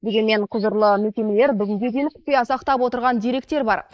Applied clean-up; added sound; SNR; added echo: neural mask model Resemble Enhance denoiser.